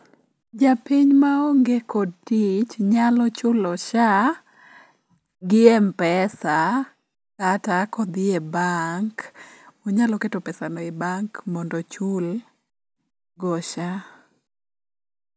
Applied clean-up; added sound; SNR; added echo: none; none; none; none.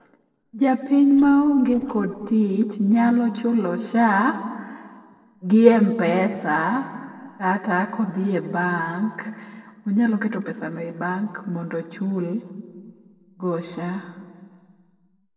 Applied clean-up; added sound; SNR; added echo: neural separator model SepFormer DNS4.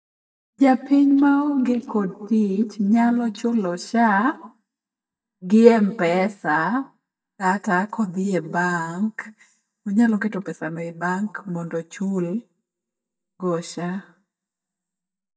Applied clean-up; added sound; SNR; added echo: neural mask model DeepFilterNet 3.